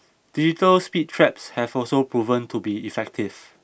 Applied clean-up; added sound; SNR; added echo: none; none; none; none.